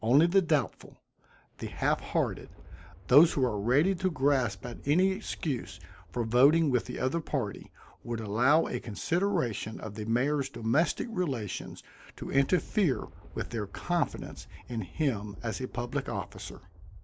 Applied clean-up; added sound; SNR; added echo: none; Thunder; 18 dB; none.